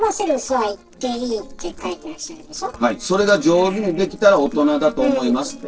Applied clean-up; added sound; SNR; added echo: neural separator model SepFormer DNS4.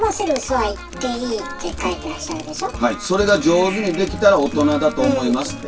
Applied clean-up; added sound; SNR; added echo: none; Drip; 18 dB; reverberation time 0.1 s.